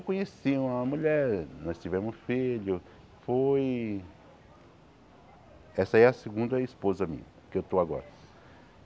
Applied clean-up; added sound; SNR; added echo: none; none; none; none.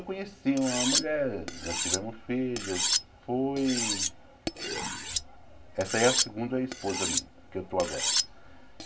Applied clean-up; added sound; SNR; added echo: none; Cutlery, silverware; 1 dB; reverberation time 0.3 s.